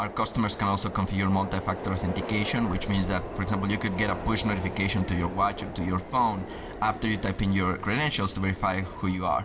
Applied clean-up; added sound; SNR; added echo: none; Subway, metro, underground; 10 dB; reverberation time 0.4 s.